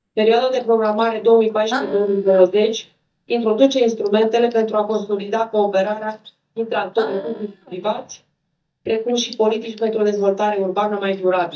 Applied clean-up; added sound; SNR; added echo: neural mask model DeepFilterNet 3.